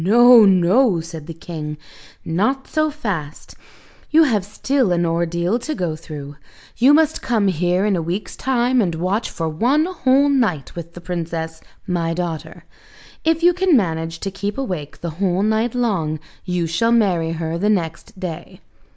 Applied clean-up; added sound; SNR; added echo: none; none; none; none.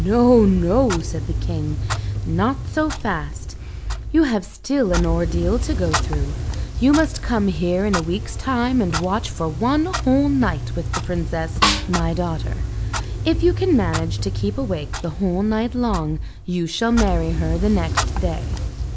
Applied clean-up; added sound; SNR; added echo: none; Clock + Snare drum; 3 dB; none.